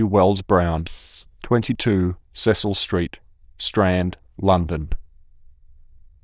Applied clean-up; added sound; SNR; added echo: neural diffusion model UNIVERSE++.